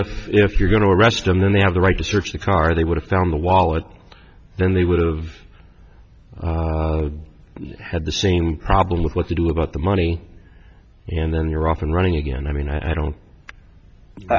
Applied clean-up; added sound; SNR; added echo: none; none; none; none.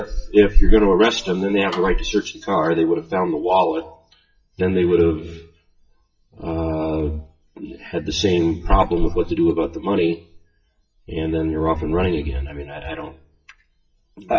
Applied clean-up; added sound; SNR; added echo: classical method WPE with log-MMSE.